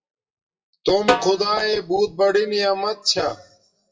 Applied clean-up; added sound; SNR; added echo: classical method WPE with log-MMSE.